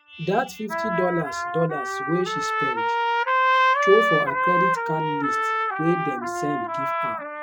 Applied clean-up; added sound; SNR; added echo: classical method spectral subtraction.